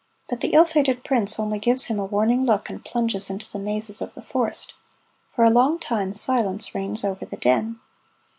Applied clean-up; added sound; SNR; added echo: none; none; none; none.